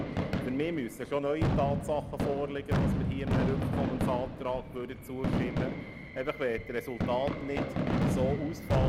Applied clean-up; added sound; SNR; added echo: none; Fireworks; -3 dB; none.